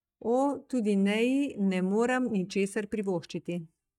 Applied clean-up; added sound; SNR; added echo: neural mask model DeepFilterNet 3.